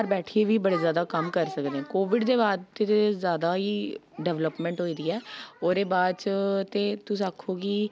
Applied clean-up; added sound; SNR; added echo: none; none; none; none.